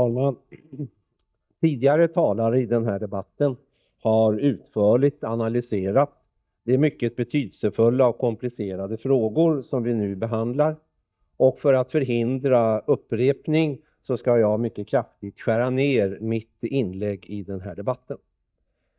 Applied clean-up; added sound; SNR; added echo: neural mask model DeepFilterNet 3.